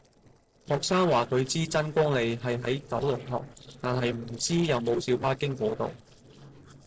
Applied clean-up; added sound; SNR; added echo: neural separator model SepFormer DNS4.